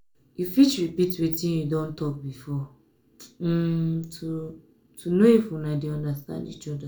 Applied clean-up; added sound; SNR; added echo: none; none; none; reverberation time 0.3 s.